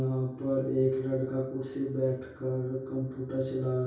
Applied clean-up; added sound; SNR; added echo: none; none; none; reverberation time 0.6 s.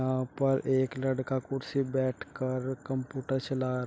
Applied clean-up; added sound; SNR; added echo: none; none; none; none.